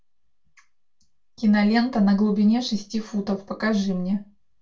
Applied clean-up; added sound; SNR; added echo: none; none; none; reverberation time 0.2 s.